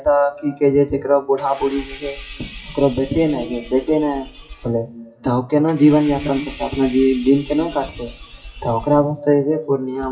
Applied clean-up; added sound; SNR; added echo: classical method WPE with log-MMSE.